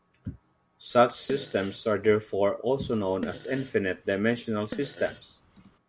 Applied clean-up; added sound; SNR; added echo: none; Fart; 17 dB; none.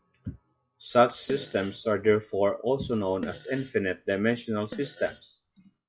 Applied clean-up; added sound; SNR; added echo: classical method log-MMSE.